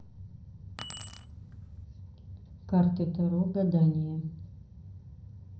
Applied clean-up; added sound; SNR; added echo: none; Keys jangling; 14 dB; reverberation time 0.6 s.